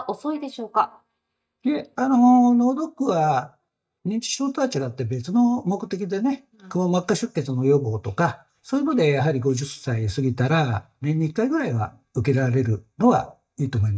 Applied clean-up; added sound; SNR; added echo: neural mask model DeepFilterNet 3.